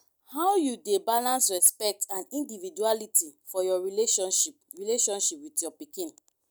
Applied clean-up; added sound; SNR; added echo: none; none; none; none.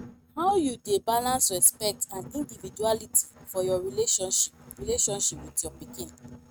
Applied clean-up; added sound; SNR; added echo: neural mask model RNNoise.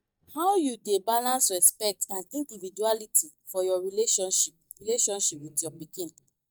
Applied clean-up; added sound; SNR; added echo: neural mask model DeepFilterNet 3.